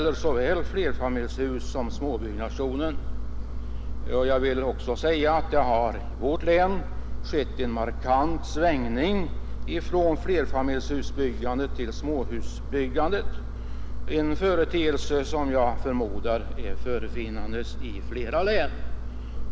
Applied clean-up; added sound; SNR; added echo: none; Engine; 1 dB; none.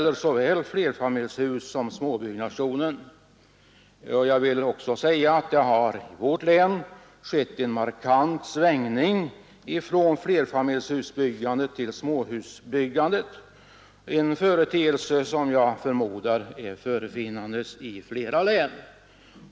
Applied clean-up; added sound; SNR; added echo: none; none; none; none.